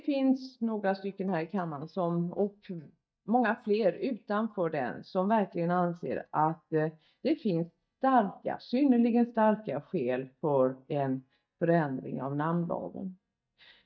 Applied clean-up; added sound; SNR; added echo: neural mask model DeepFilterNet 3.